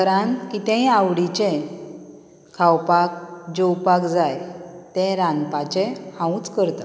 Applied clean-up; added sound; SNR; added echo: none; none; none; none.